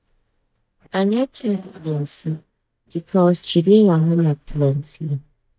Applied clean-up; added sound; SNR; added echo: neural mask model DeepFilterNet 3.